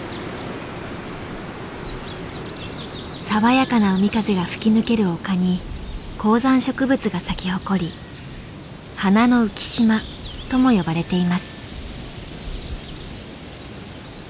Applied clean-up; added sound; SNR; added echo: none; none; none; none.